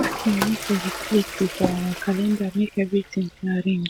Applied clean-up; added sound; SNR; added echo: none; Toilet flush; 8 dB; none.